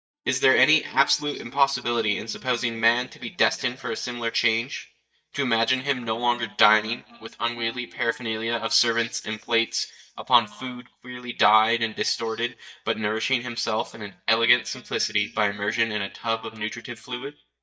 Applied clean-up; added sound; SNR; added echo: neural mask model DeepFilterNet 3.